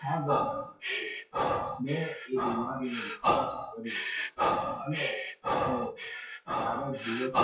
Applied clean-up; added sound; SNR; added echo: classical method WPE with log-MMSE.